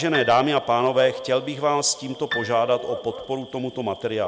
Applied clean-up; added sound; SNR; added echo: none; Piano + Bark / Cricket; 12 dB; none.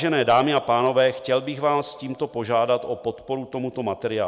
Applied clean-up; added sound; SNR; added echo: none; none; none; none.